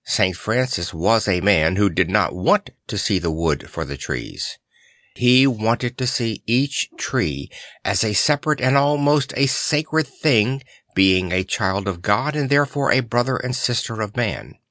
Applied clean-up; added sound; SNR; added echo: none; none; none; none.